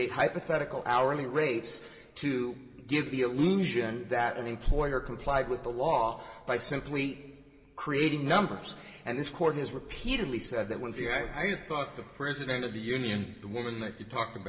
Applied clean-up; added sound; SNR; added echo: none; none; none; reverberation time 1.5 s.